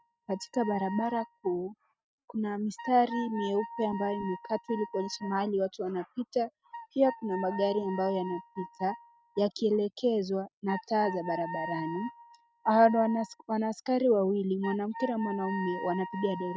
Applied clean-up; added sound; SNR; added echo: neural mask model RNNoise.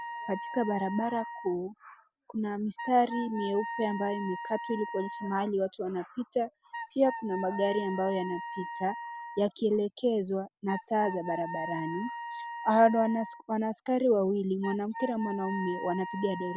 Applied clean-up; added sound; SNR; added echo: none; Wind instrument, woodwind instrument; 10 dB; none.